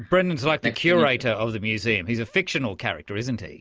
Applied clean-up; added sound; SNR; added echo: none; none; none; none.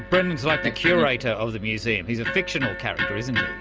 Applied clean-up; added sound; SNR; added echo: none; Electric guitar; 5 dB; none.